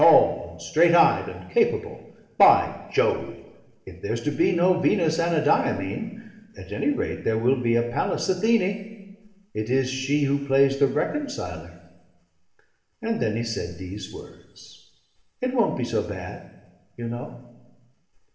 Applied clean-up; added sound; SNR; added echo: none; none; none; reverberation time 1.0 s.